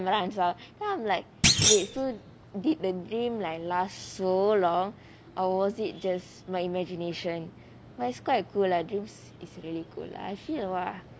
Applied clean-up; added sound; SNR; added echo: none; Thump, thud; -4 dB; none.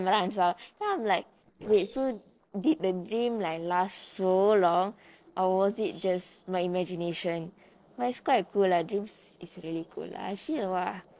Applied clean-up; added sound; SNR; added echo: neural separator model SepFormer DNS4.